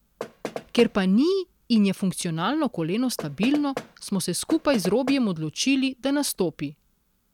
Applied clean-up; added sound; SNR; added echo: none; Knock; 12 dB; none.